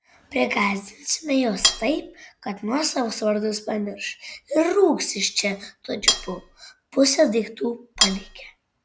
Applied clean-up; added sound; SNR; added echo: none; Cutlery, silverware; 0 dB; none.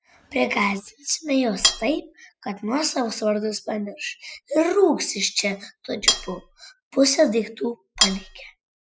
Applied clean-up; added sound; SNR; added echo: classical method spectral subtraction.